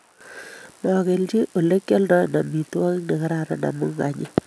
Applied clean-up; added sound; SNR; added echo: none; none; none; none.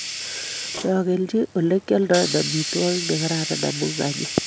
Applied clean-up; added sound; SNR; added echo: none; Hiss; 5 dB; none.